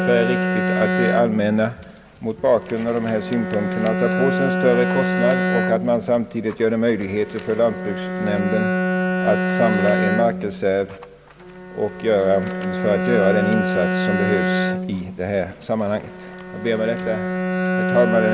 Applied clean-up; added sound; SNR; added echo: none; Bowed string instrument; 1 dB; none.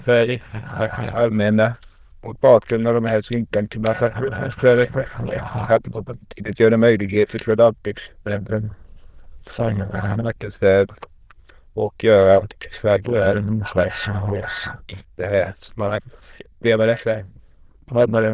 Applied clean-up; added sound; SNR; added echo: neural diffusion model UNIVERSE++.